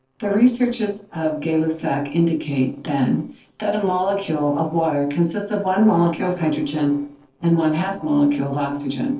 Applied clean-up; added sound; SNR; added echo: neural separator model SepFormer DNS4.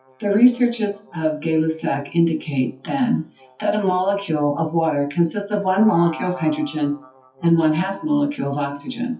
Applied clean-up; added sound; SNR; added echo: classical method WPE with log-MMSE.